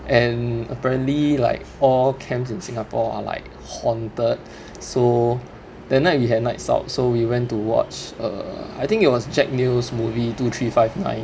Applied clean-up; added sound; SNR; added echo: none; none; none; none.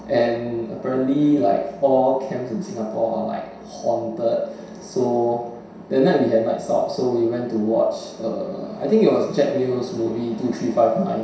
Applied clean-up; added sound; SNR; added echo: none; none; none; reverberation time 0.7 s.